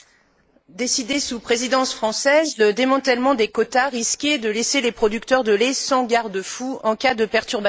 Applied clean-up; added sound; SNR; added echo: neural mask model Resemble Enhance denoiser.